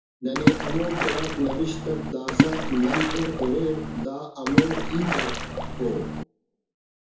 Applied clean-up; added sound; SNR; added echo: none; Splash, splatter; -2 dB; reverberation time 0.6 s.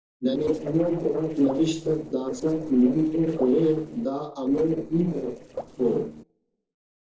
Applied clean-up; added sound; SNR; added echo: neural separator model SepFormer DNS4.